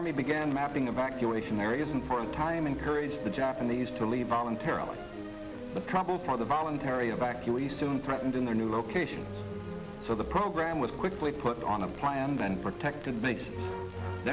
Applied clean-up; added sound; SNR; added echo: none; none; none; none.